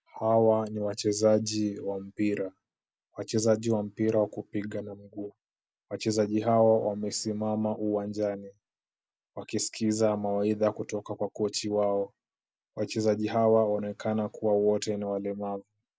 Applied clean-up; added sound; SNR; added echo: none; none; none; none.